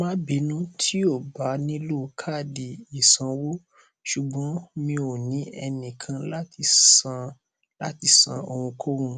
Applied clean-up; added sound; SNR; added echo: none; none; none; none.